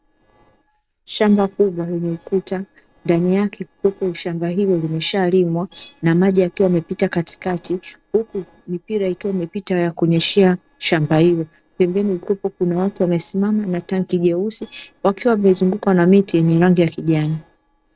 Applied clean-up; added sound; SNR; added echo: neural separator model SepFormer DNS4.